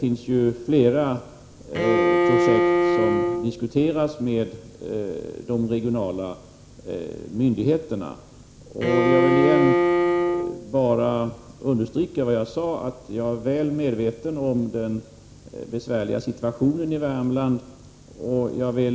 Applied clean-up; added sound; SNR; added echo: none; Bowed string instrument; -3 dB; none.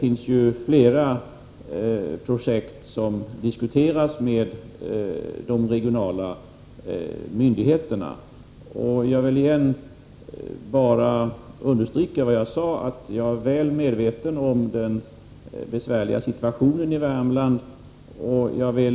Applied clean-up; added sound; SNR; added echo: none; none; none; none.